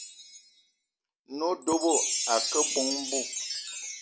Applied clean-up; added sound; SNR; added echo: none; Chime; 1 dB; none.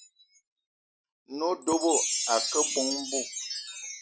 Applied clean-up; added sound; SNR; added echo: classical method Wiener filter.